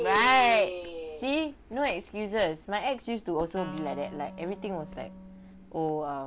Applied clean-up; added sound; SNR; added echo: none; Wind instrument, woodwind instrument; 16 dB; none.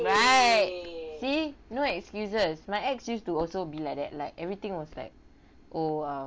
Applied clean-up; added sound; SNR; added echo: none; none; none; none.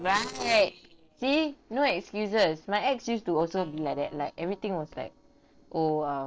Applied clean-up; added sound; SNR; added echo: neural separator model SepFormer DNS4.